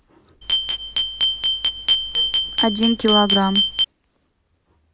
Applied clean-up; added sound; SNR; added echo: none; Glass; -4 dB; none.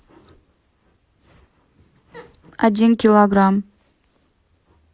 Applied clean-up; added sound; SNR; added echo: none; none; none; none.